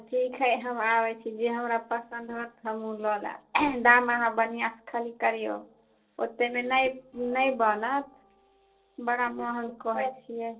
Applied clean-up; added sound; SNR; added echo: neural separator model SepFormer DNS4.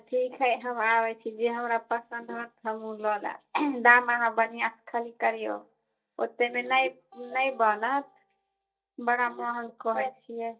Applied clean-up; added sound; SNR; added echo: neural mask model DeepFilterNet 3.